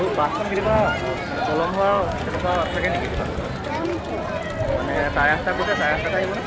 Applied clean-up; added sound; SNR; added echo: none; Crowd; 1 dB; none.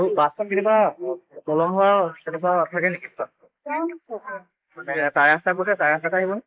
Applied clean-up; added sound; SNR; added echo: neural mask model Resemble Enhance denoiser.